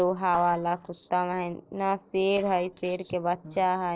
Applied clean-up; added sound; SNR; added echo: neural separator model SepFormer DNS4.